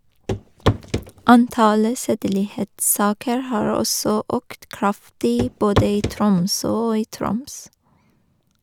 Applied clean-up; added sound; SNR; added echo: none; Walk, footsteps / Run / Wood; 3 dB; none.